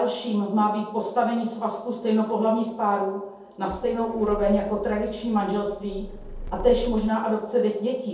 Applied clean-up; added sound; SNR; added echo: none; Motor vehicle (road); 12 dB; reverberation time 0.7 s.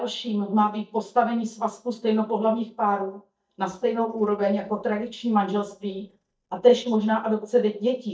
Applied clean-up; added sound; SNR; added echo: neural mask model DeepFilterNet 3.